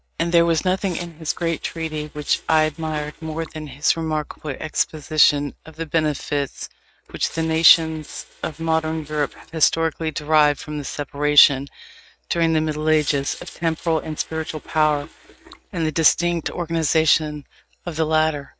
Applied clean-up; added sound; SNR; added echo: neural mask model RNNoise.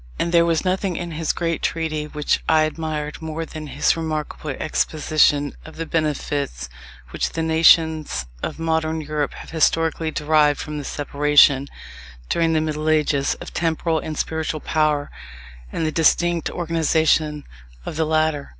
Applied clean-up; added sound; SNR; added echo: none; none; none; none.